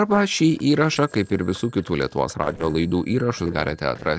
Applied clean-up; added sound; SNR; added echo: neural separator model SepFormer DNS4.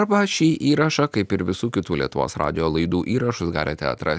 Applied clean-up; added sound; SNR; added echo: none; none; none; none.